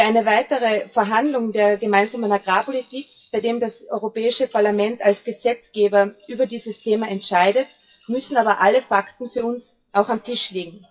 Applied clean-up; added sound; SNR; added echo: classical method WPE with log-MMSE.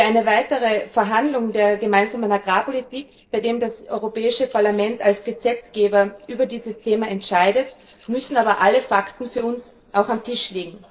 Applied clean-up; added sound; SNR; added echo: neural separator model SepFormer DNS4.